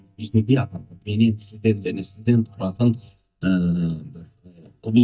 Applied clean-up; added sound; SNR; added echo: neural mask model DeepFilterNet 3.